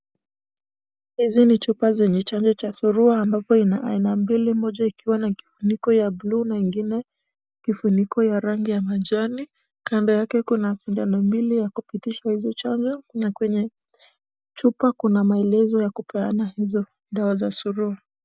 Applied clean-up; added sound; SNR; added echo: none; none; none; none.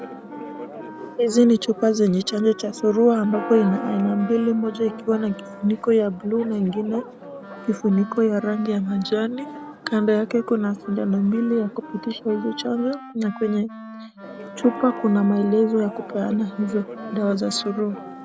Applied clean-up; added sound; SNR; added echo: none; Wind instrument, woodwind instrument + Church bell; 14 dB; none.